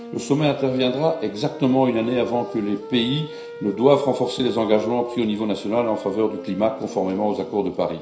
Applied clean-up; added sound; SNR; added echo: none; Wind instrument, woodwind instrument; 15 dB; reverberation time 0.5 s.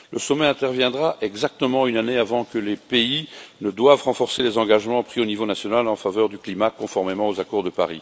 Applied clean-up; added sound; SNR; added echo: none; none; none; none.